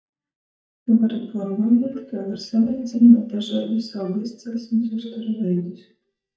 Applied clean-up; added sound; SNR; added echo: neural mask model DeepFilterNet 3.